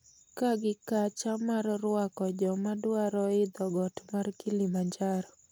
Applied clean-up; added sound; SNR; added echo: none; none; none; none.